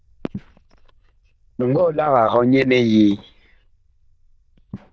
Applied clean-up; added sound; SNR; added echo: neural diffusion model UNIVERSE++.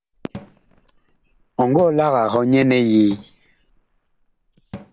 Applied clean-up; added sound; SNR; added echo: none; Cupboard open or close / Drawer open or close + Fireworks; 20 dB; none.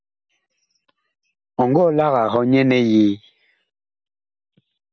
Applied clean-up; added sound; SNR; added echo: none; none; none; none.